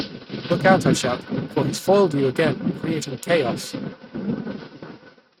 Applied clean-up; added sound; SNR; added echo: neural mask model RNNoise.